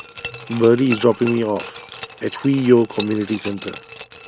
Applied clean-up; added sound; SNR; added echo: none; Glass; 12 dB; none.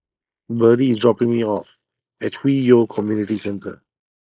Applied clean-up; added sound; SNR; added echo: neural mask model Resemble Enhance denoiser.